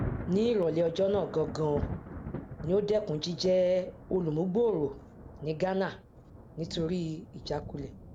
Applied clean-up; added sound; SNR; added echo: none; Thunder; 11 dB; none.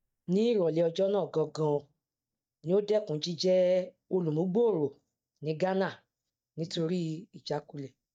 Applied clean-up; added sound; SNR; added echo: neural mask model DeepFilterNet 3.